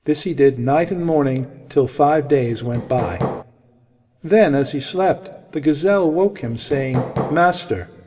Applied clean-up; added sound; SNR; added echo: none; Hammer; 7 dB; reverberation time 1.4 s.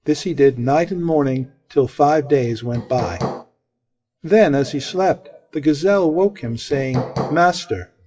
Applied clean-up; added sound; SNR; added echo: classical method WPE with log-MMSE.